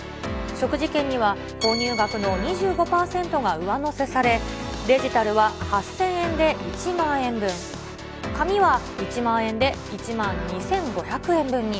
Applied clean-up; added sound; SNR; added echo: none; none; none; none.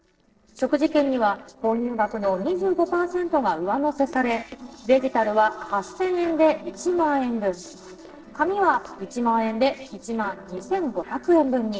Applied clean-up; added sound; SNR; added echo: neural separator model SepFormer DNS4.